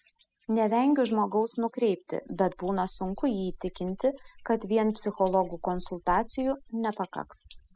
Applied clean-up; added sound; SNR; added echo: classical method spectral subtraction.